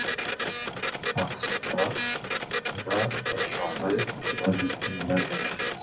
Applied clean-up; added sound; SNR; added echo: none; Printer; -1 dB; reverberation time 0.5 s.